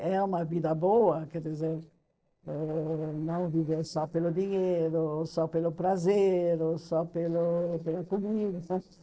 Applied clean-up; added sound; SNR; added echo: neural separator model SepFormer DNS4.